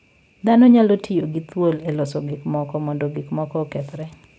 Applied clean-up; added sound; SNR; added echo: none; none; none; none.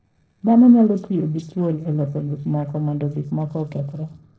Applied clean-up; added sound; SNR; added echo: neural separator model SepFormer DNS4.